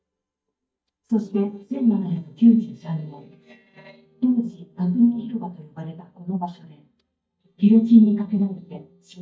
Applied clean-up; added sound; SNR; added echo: neural mask model DeepFilterNet 3.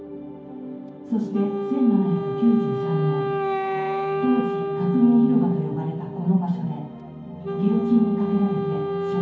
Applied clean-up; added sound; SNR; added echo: none; Wind instrument, woodwind instrument; 5 dB; reverberation time 0.9 s.